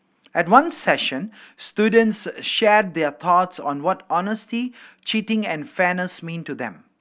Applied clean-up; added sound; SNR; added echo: none; none; none; none.